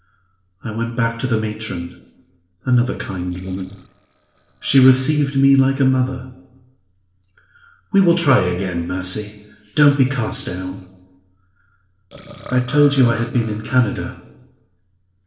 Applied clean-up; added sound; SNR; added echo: neural separator model SepFormer DNS4.